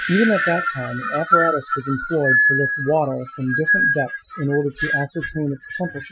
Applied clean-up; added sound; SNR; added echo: classical method Wiener filter.